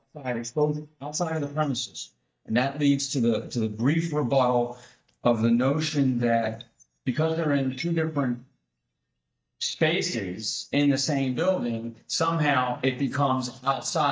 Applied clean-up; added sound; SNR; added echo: neural mask model DeepFilterNet 3.